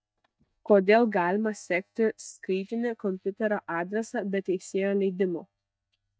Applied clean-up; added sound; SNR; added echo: neural mask model DeepFilterNet 3.